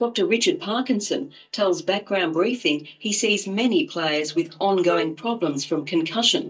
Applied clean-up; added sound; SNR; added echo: neural mask model DeepFilterNet 3.